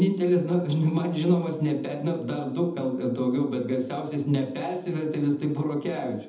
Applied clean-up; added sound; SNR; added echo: none; none; none; reverberation time 0.8 s.